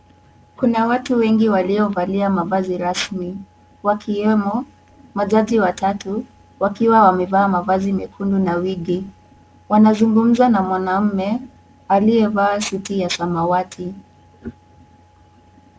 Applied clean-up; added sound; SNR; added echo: none; none; none; none.